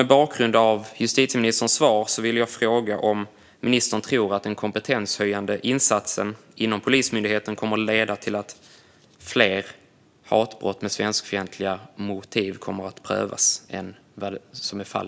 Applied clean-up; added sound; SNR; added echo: none; none; none; none.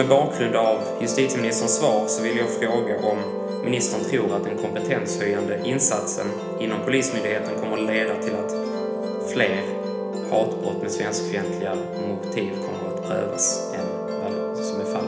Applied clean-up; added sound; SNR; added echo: none; Musical instrument; 2 dB; reverberation time 1.0 s.